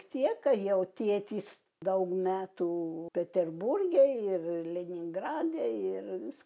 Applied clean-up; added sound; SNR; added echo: none; none; none; none.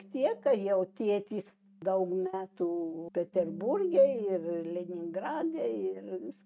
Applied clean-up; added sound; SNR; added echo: neural mask model RNNoise.